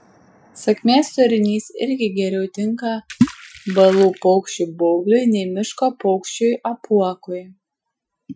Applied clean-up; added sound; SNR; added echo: classical method Wiener filter.